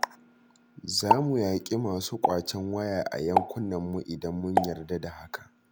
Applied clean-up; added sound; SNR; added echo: none; Explosion; 2 dB; none.